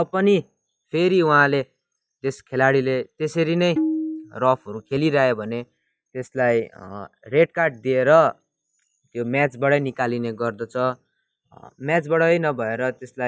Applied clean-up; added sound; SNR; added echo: classical method log-MMSE.